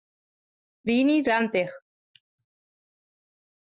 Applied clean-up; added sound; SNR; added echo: none; none; none; none.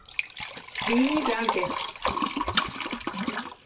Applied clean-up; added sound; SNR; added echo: none; Liquid; -1 dB; reverberation time 0.1 s.